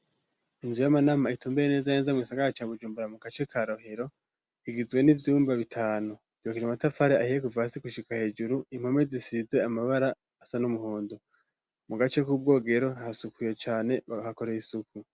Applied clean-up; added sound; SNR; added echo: none; none; none; none.